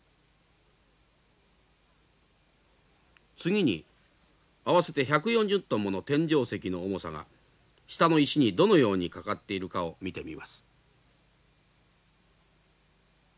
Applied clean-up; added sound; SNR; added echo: none; none; none; none.